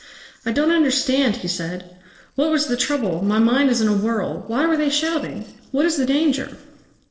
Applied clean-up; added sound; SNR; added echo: neural separator model SepFormer DNS4.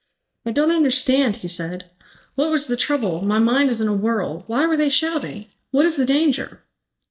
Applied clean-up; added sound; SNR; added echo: neural mask model DeepFilterNet 3.